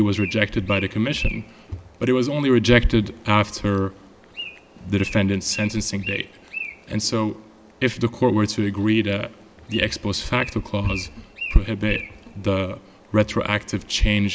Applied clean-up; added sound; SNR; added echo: none; Bird; 16 dB; none.